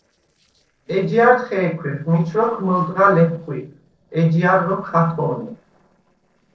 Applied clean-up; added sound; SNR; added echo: neural separator model SepFormer DNS4.